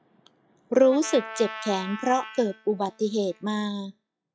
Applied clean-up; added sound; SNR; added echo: classical method log-MMSE.